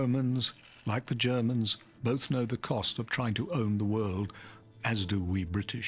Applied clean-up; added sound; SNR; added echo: neural separator model SepFormer DNS4.